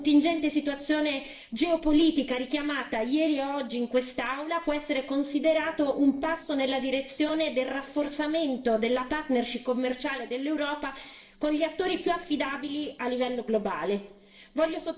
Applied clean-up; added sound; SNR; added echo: neural separator model SepFormer DNS4.